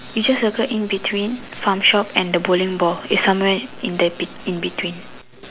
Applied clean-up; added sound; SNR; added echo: none; none; none; none.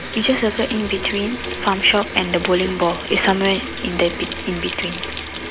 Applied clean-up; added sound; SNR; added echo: none; Sink (filling or washing) / Water tap, faucet; 8 dB; none.